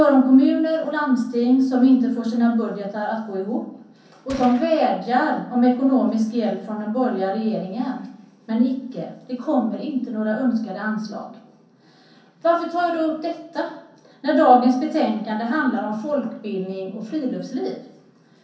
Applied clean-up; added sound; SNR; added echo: none; Gunshot, gunfire; 19 dB; reverberation time 0.6 s.